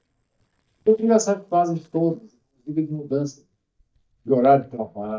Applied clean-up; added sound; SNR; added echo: neural mask model DeepFilterNet 3.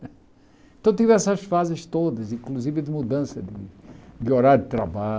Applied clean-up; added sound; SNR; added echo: none; none; none; none.